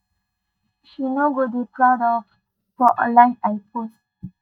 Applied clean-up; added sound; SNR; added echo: neural mask model DeepFilterNet 3.